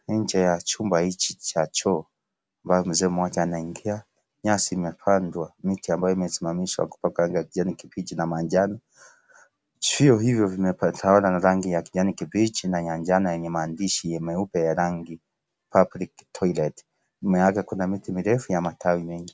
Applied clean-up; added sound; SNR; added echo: none; none; none; none.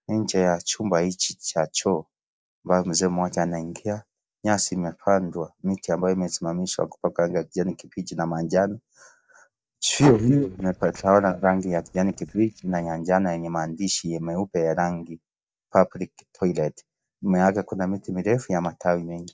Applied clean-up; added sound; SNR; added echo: neural mask model DeepFilterNet 3.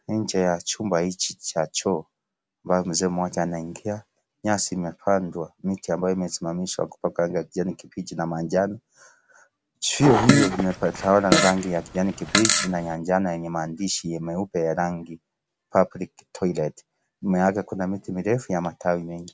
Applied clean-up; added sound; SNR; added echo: none; Fart; -2 dB; none.